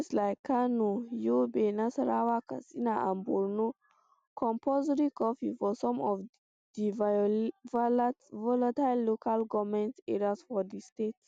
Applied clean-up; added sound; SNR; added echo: none; none; none; none.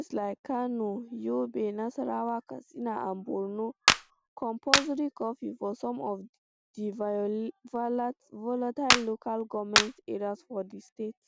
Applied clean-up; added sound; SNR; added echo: none; Clapping; -4 dB; none.